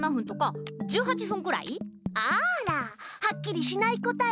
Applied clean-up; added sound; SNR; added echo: none; none; none; none.